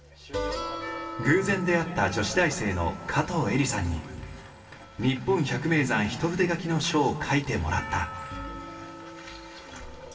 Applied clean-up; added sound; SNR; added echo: none; Percussion; 18 dB; reverberation time 2.0 s.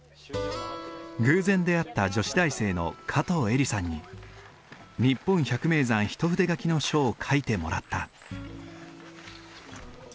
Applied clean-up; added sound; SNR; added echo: none; none; none; none.